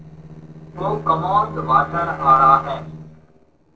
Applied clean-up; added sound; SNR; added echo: neural separator model SepFormer DNS4.